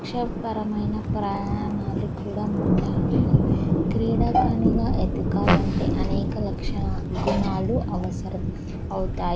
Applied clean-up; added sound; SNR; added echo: none; Thunder + Fart; -4 dB; none.